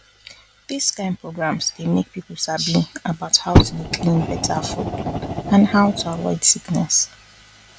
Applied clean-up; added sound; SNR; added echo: none; Fire; 1 dB; none.